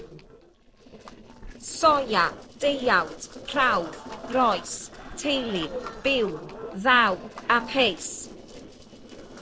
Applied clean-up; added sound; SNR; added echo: neural separator model SepFormer DNS4.